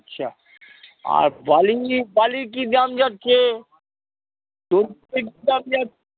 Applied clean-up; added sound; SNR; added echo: none; none; none; none.